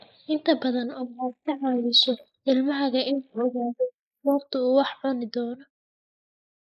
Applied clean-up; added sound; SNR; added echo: neural mask model Resemble Enhance denoiser.